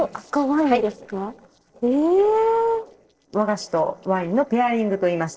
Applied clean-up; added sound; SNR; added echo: neural separator model SepFormer DNS4.